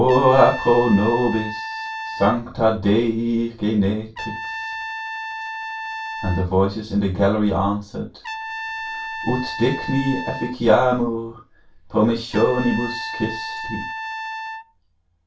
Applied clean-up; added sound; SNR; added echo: none; Trumpet; 10 dB; reverberation time 0.2 s.